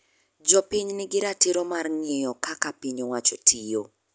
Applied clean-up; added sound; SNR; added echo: none; none; none; none.